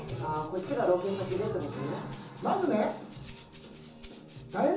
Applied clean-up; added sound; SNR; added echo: none; Rattle (instrument); 8 dB; reverberation time 0.7 s.